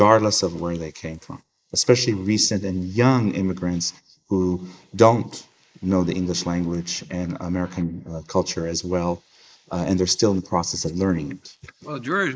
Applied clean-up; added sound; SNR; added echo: neural mask model Resemble Enhance denoiser.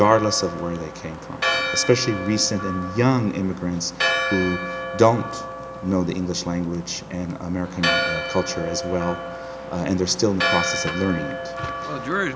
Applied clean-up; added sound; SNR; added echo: none; Church bell; 5 dB; none.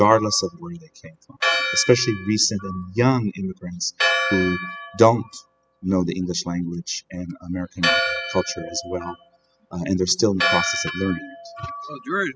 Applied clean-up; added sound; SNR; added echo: classical method spectral subtraction.